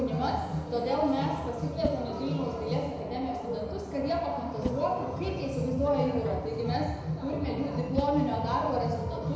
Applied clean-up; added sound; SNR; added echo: none; Whoosh, swoosh, swish; 14 dB; reverberation time 1.0 s.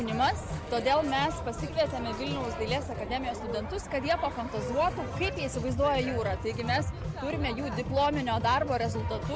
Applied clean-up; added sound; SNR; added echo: none; none; none; none.